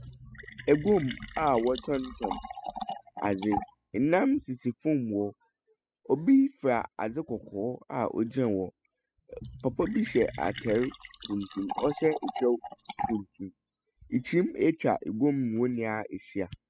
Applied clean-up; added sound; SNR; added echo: classical method spectral subtraction.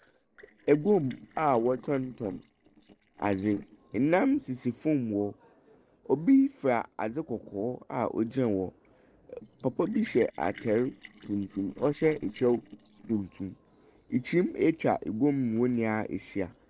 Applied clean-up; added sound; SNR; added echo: neural separator model SepFormer DNS4.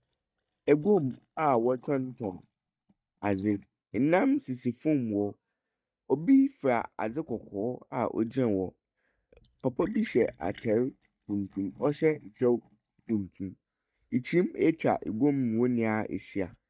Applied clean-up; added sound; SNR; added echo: neural mask model DeepFilterNet 3.